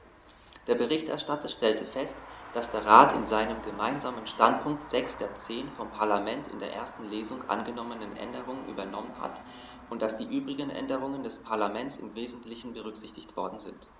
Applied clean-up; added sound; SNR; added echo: none; Traffic noise, roadway noise + Alarm; 18 dB; none.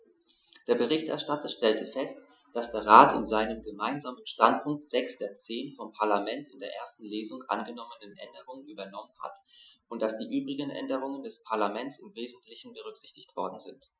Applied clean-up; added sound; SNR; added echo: classical method Wiener filter.